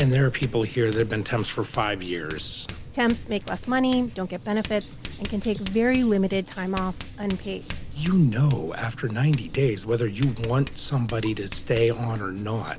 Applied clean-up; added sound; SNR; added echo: none; Writing; 14 dB; none.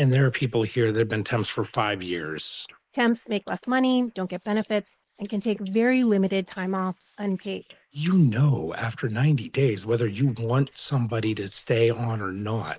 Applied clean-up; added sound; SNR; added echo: neural mask model Resemble Enhance denoiser.